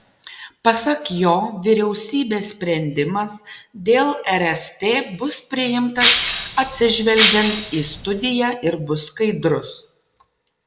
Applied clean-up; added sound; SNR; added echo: none; Shatter; 0 dB; none.